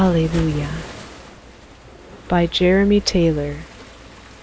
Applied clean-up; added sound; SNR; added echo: none; Waves, surf; 16 dB; none.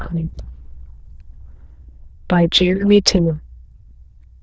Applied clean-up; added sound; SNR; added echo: neural diffusion model UNIVERSE++.